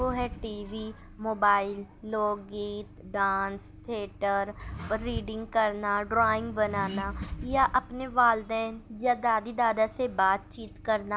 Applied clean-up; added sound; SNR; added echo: none; Accelerating, revving, vroom; 13 dB; none.